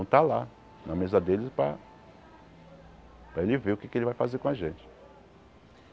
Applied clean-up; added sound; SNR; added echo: none; none; none; none.